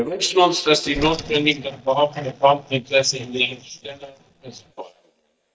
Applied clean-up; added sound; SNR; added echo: neural mask model DeepFilterNet 3.